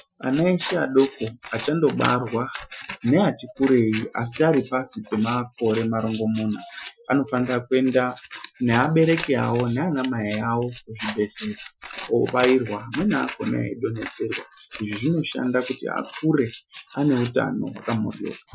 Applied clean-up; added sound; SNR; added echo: classical method Wiener filter.